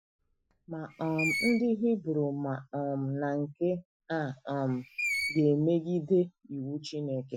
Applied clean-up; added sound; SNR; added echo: classical method Wiener filter.